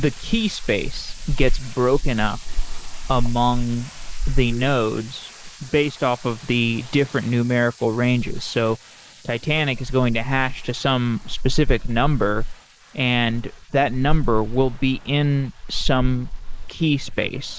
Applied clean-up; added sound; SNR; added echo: neural mask model Resemble Enhance denoiser.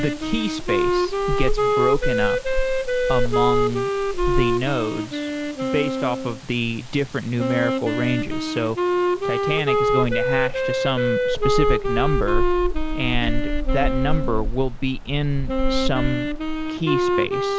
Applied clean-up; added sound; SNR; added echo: none; Rain + Wind instrument, woodwind instrument; -5 dB; none.